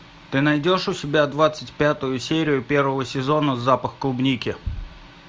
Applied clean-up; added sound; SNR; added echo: none; none; none; none.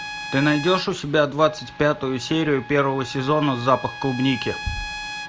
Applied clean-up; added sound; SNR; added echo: none; Trumpet; 13 dB; none.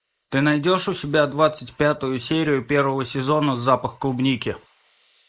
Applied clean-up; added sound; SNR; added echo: neural mask model Resemble Enhance denoiser.